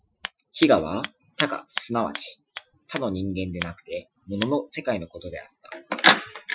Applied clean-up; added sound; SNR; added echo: classical method Wiener filter.